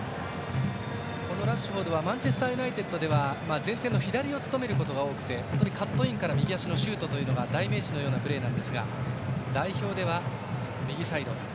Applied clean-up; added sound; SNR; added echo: none; none; none; none.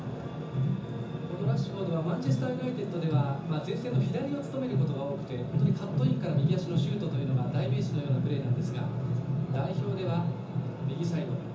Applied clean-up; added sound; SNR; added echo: none; Whoosh, swoosh, swish; 19 dB; reverberation time 0.6 s.